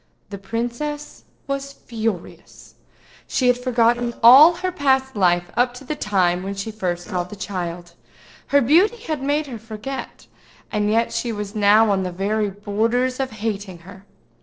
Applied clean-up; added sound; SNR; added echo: neural separator model SepFormer DNS4.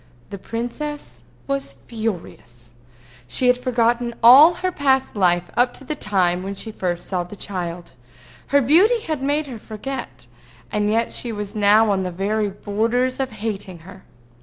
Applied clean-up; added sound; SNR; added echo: none; none; none; none.